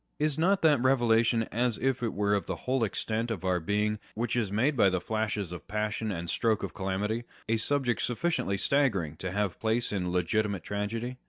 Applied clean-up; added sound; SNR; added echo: none; none; none; none.